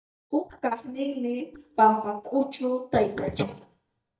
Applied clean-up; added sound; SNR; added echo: neural mask model DeepFilterNet 3.